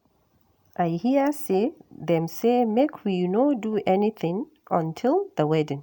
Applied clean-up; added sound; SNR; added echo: none; none; none; none.